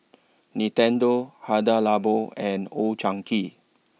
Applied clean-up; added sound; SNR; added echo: none; none; none; none.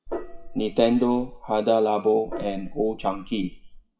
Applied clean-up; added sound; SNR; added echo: classical method WPE with log-MMSE.